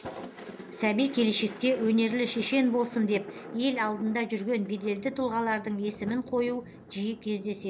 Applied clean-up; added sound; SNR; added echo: none; Thunder; 15 dB; none.